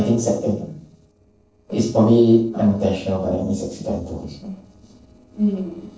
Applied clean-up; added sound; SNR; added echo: neural separator model SepFormer DNS4.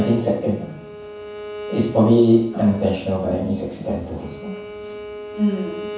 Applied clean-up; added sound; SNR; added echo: none; Bowed string instrument; 13 dB; reverberation time 0.7 s.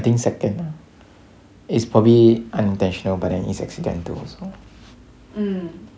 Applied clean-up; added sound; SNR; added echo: none; none; none; none.